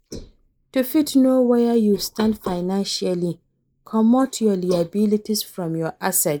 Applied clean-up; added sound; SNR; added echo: neural mask model Resemble Enhance denoiser.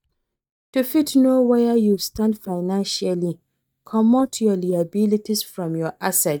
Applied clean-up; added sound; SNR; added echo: neural mask model DeepFilterNet 3.